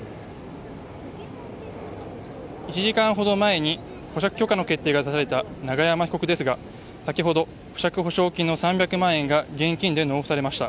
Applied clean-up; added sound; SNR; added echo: none; none; none; none.